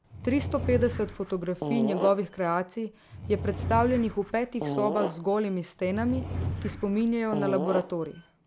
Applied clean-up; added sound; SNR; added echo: none; Fart / Drawer open or close; 6 dB; none.